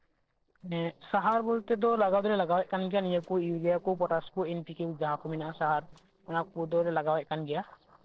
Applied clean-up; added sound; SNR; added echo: neural separator model SepFormer DNS4.